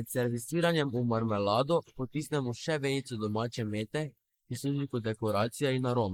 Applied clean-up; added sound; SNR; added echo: neural mask model Resemble Enhance denoiser.